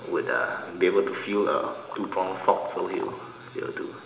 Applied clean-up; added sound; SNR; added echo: none; Liquid; 13 dB; reverberation time 0.8 s.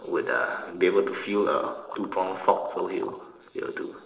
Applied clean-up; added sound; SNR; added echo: neural separator model SepFormer DNS4.